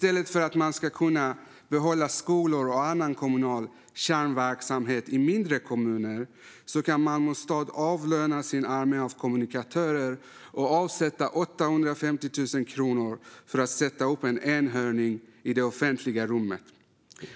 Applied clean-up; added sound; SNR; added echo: none; none; none; none.